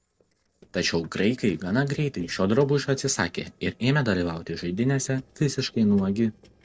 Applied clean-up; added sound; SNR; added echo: neural separator model SepFormer DNS4.